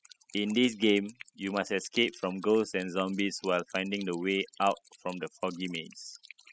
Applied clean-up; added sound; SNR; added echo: classical method spectral subtraction.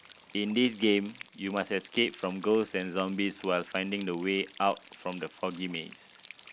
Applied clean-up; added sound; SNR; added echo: none; Rain; 18 dB; none.